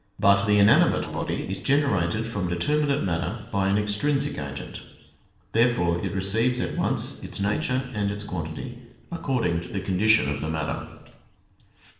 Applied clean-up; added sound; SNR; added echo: neural separator model SepFormer DNS4.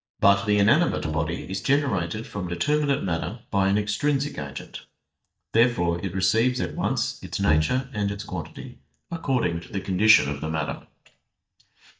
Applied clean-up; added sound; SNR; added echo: neural mask model DeepFilterNet 3.